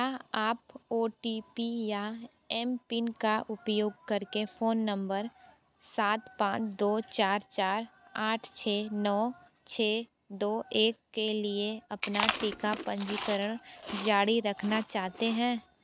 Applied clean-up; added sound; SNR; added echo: none; Chewing, mastication; 5 dB; none.